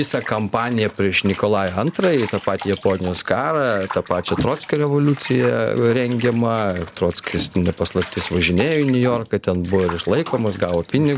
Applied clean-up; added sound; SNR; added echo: none; Bathtub (filling or washing) / Water; 17 dB; none.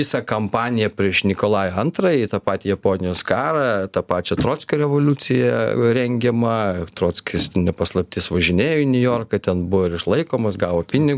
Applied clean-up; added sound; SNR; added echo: none; none; none; none.